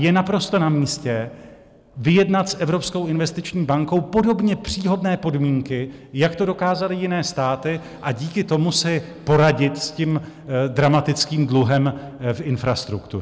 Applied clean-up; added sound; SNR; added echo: none; none; none; none.